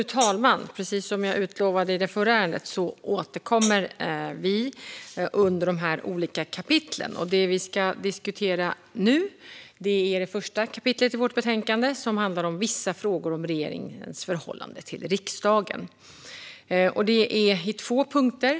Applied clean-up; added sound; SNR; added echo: none; Hi-hat; 6 dB; none.